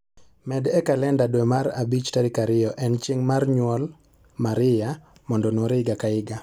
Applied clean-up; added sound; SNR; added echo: none; none; none; none.